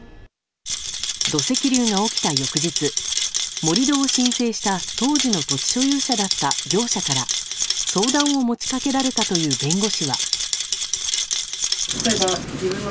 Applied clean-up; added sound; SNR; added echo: none; Rattle; 0 dB; none.